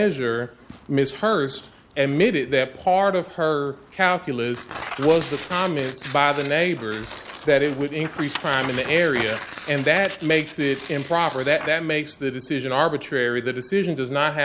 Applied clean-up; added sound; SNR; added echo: none; Tearing; 16 dB; none.